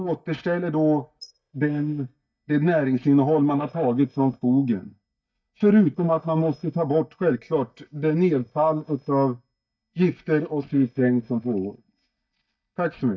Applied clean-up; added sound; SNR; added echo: neural mask model DeepFilterNet 3.